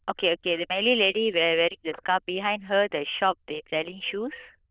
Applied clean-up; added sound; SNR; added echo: neural diffusion model UNIVERSE++.